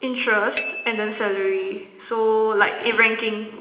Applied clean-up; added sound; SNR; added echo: none; Bicycle bell; 15 dB; reverberation time 0.8 s.